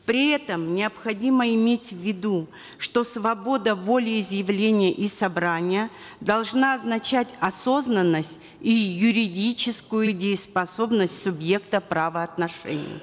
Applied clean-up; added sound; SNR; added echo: none; none; none; none.